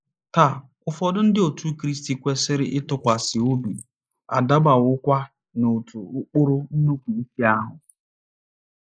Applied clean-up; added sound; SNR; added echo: neural mask model Resemble Enhance denoiser.